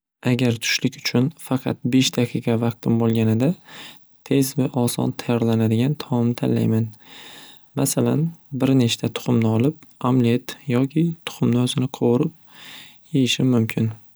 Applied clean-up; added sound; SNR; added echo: none; none; none; none.